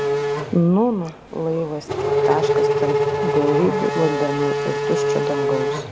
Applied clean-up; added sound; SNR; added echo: none; Race car, auto racing / Accelerating, revving, vroom; -1 dB; none.